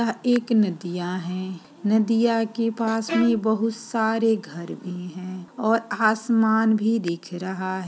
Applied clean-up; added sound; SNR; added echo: none; Bowed string instrument; 12 dB; none.